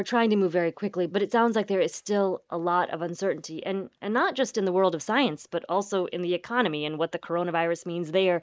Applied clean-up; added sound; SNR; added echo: neural mask model Resemble Enhance denoiser.